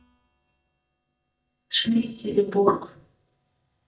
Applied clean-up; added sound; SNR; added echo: neural mask model DeepFilterNet 3.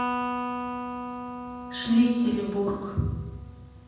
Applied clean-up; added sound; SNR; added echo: none; Electric guitar; 6 dB; reverberation time 1.2 s.